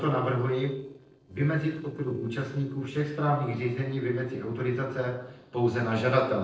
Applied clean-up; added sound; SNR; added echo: neural separator model SepFormer DNS4.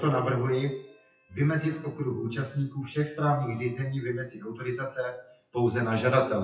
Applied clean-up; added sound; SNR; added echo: classical method WPE with log-MMSE.